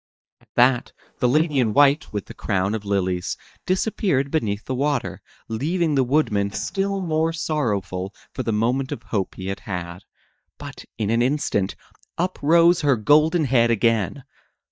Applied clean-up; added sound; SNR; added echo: neural mask model DeepFilterNet 3.